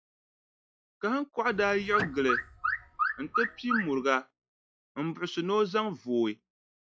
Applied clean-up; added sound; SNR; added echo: classical method log-MMSE.